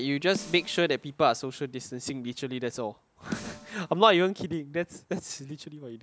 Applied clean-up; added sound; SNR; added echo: none; Snare drum; 16 dB; none.